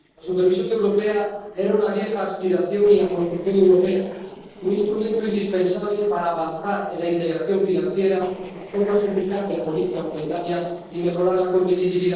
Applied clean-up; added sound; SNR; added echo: neural separator model SepFormer DNS4.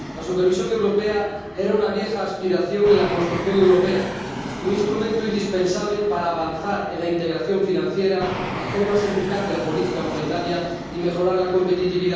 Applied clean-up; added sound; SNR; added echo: none; Fixed-wing aircraft, airplane; 10 dB; reverberation time 1.3 s.